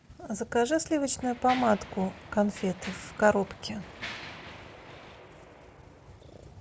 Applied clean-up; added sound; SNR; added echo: none; Mechanisms; 15 dB; none.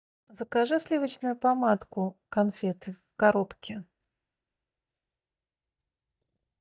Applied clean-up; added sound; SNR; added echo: neural mask model DeepFilterNet 3.